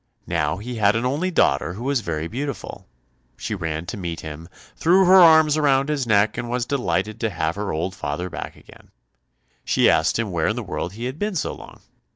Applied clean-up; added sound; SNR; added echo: none; none; none; none.